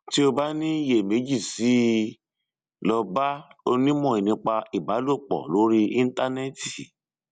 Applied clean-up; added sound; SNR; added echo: none; none; none; none.